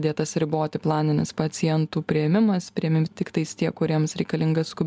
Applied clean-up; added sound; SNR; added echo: none; none; none; none.